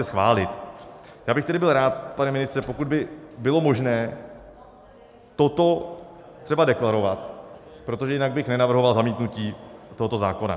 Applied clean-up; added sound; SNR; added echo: none; none; none; none.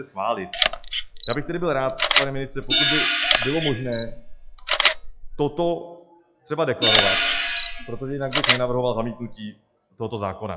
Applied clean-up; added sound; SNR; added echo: classical method log-MMSE.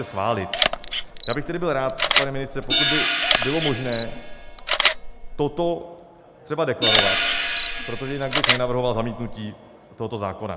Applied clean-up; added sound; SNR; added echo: none; Camera + Hi-hat; -2 dB; none.